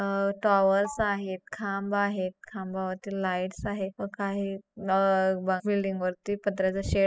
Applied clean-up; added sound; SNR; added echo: classical method spectral subtraction.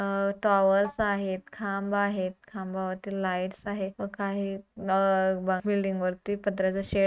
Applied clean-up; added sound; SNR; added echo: neural mask model RNNoise.